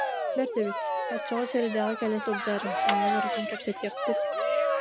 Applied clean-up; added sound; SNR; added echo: none; Cheering + Cutlery, silverware; -2 dB; none.